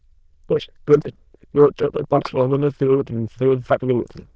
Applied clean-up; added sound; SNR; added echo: neural diffusion model UNIVERSE++.